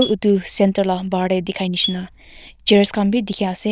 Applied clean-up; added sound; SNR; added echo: neural diffusion model UNIVERSE++.